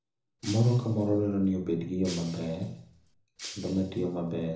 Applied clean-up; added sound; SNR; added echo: none; Shatter; 17 dB; reverberation time 0.6 s.